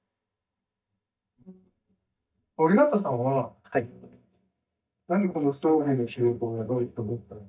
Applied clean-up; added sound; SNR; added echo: neural mask model DeepFilterNet 3.